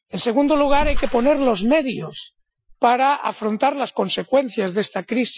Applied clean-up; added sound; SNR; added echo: classical method Wiener filter.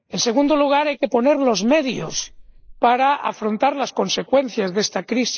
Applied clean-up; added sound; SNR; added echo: neural mask model Resemble Enhance denoiser.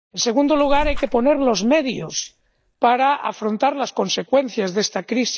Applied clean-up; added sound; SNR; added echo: neural mask model DeepFilterNet 3.